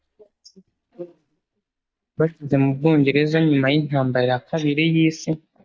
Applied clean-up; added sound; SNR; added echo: neural mask model DeepFilterNet 3.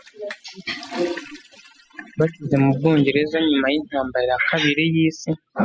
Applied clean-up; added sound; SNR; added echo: classical method spectral subtraction.